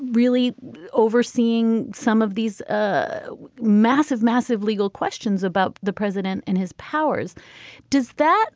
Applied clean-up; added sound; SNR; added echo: none; none; none; none.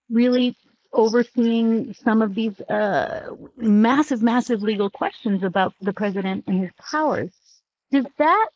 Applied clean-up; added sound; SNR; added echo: neural mask model Resemble Enhance denoiser.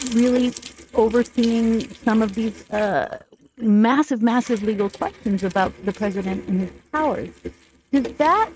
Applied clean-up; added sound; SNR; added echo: neural mask model RNNoise.